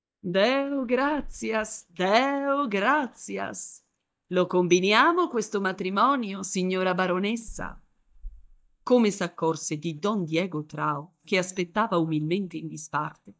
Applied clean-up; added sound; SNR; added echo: neural mask model DeepFilterNet 3.